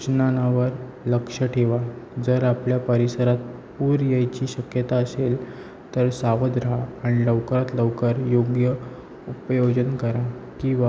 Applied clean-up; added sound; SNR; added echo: none; none; none; none.